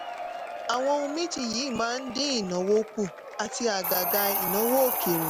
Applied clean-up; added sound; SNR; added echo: none; Applause / Crowd / Cheering + Hiss; 4 dB; none.